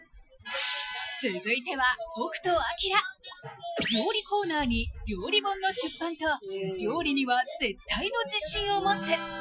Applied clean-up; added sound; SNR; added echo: classical method Wiener filter.